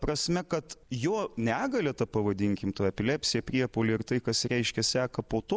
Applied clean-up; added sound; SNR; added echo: none; none; none; none.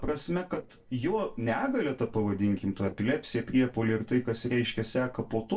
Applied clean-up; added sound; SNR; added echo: neural separator model SepFormer DNS4.